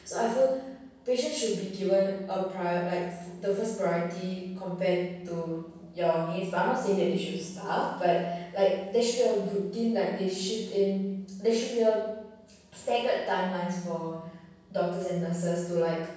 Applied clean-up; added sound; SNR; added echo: none; none; none; reverberation time 0.7 s.